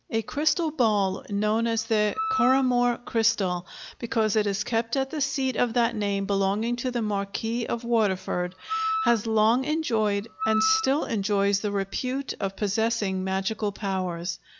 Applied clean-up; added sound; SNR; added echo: none; Wind instrument, woodwind instrument; 7 dB; none.